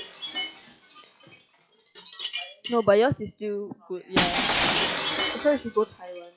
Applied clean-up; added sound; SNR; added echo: classical method log-MMSE.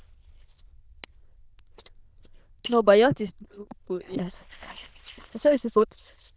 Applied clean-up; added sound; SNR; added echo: neural diffusion model UNIVERSE++.